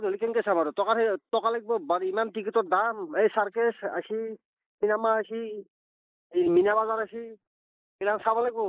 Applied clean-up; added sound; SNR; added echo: neural mask model Resemble Enhance denoiser.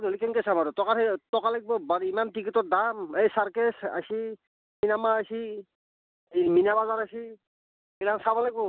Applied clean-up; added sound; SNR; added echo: none; none; none; none.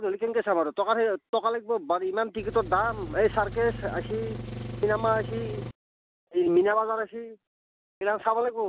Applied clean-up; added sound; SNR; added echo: none; Engine; 9 dB; none.